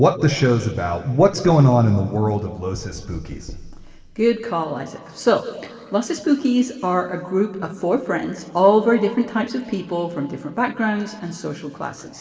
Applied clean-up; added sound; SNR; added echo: none; Knock; 17 dB; reverberation time 2.0 s.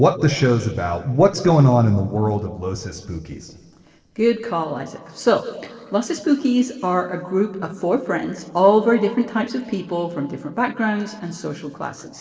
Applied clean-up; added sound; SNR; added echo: neural separator model SepFormer DNS4.